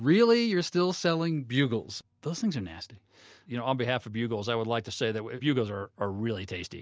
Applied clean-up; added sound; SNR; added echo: none; none; none; none.